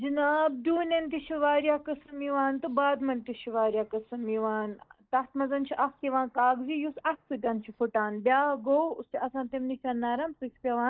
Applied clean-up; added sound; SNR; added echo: neural mask model DeepFilterNet 3.